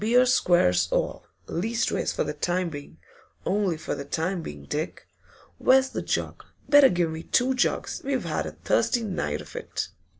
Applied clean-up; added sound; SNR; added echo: none; none; none; none.